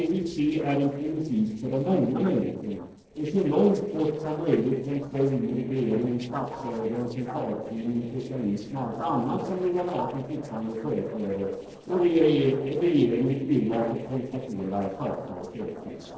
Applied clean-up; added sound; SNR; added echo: neural separator model SepFormer DNS4.